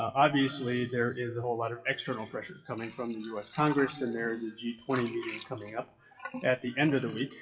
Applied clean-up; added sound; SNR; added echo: classical method WPE with log-MMSE.